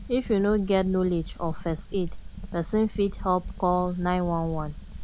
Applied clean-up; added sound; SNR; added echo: none; Fire; 10 dB; none.